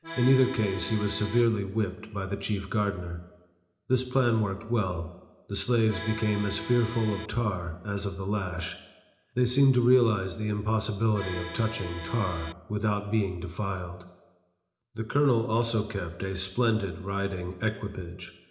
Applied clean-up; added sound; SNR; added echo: none; Accordion; 10 dB; reverberation time 0.8 s.